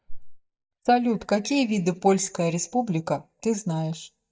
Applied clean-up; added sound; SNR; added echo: neural mask model DeepFilterNet 3.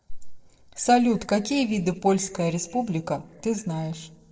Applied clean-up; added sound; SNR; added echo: neural separator model SepFormer DNS4.